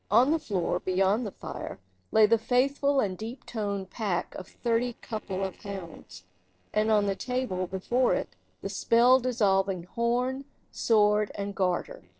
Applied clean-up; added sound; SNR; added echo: neural separator model SepFormer DNS4.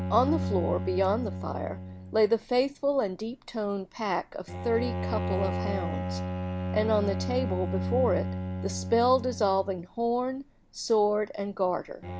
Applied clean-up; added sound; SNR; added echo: none; Bowed string instrument; 5 dB; none.